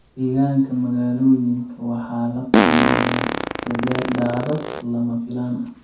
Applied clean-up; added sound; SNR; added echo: none; Fart; 2 dB; reverberation time 0.6 s.